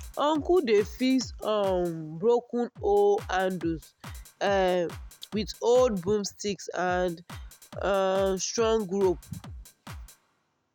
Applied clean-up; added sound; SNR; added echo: none; Drum kit; 18 dB; none.